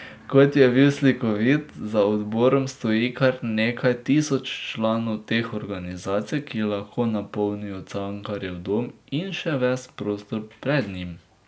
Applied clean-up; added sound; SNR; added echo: none; none; none; none.